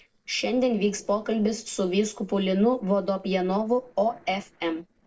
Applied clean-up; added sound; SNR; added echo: neural separator model SepFormer DNS4.